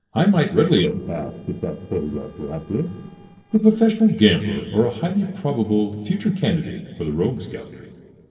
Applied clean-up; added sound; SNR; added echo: neural separator model SepFormer DNS4.